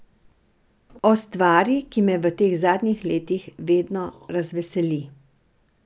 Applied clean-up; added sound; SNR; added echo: none; none; none; none.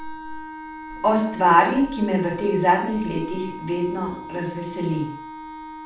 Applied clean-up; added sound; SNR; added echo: none; Wind instrument, woodwind instrument; 13 dB; reverberation time 0.5 s.